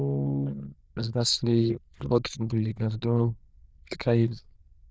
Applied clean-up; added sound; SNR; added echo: neural diffusion model UNIVERSE++.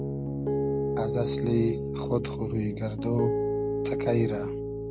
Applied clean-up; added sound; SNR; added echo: none; Piano; -1 dB; none.